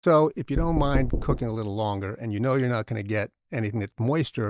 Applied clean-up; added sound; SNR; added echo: neural mask model DeepFilterNet 3.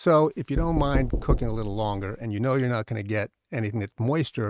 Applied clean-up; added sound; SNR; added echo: neural mask model RNNoise.